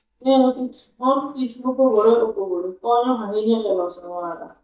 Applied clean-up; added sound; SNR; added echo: neural mask model DeepFilterNet 3.